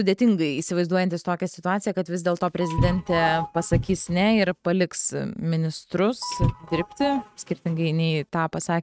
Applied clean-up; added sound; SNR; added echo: neural mask model RNNoise.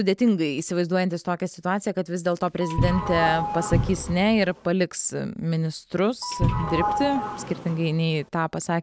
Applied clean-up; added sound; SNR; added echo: none; Cupboard open or close + Sliding door / Doorbell; 3 dB; none.